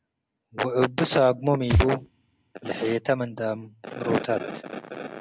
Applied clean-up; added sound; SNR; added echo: none; Thump, thud; 7 dB; none.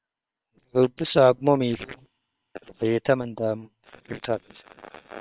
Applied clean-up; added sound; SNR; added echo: neural separator model SepFormer WHAM!.